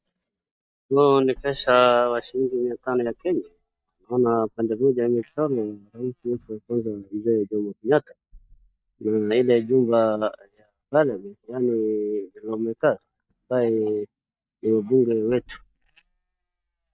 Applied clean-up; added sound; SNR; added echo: neural mask model DeepFilterNet 3.